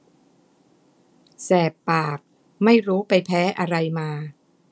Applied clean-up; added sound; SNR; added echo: none; none; none; none.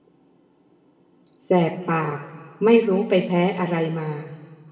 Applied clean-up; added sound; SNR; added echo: none; none; none; reverberation time 1.7 s.